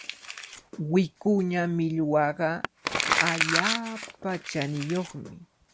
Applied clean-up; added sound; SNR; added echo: none; Crumpling, crinkling; 4 dB; none.